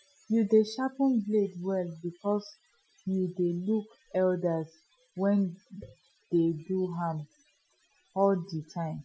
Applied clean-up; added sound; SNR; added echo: classical method Wiener filter.